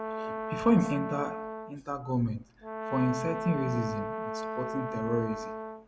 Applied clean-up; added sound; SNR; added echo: none; Brass instrument; 5 dB; none.